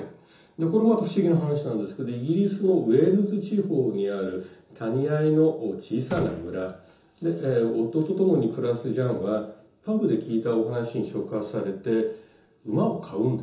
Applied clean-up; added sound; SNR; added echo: none; Gunshot, gunfire; 18 dB; reverberation time 0.6 s.